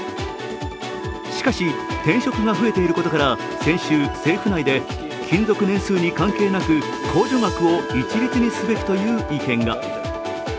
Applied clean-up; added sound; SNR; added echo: none; Wind instrument, woodwind instrument; 12 dB; none.